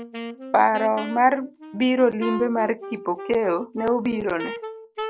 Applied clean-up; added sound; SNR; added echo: none; Wind instrument, woodwind instrument; 11 dB; none.